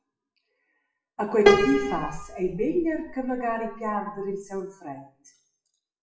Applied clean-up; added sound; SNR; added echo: classical method WPE with log-MMSE.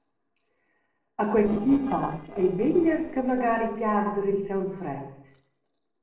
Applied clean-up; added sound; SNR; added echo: neural separator model SepFormer DNS4.